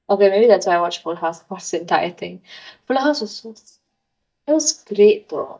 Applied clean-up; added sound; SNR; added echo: neural mask model DeepFilterNet 3.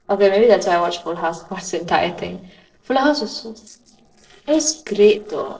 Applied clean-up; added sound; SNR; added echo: neural separator model SepFormer DNS4.